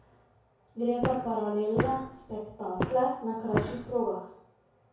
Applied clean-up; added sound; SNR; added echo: none; Walk, footsteps; 3 dB; reverberation time 0.6 s.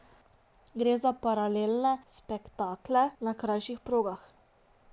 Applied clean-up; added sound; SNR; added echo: none; none; none; none.